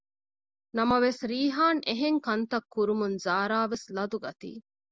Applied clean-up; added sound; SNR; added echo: none; none; none; none.